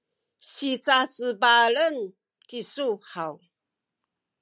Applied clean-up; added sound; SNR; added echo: none; none; none; none.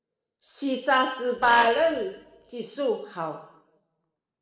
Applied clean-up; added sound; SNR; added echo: neural separator model SepFormer DNS4.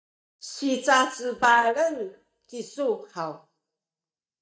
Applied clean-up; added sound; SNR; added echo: neural mask model DeepFilterNet 3.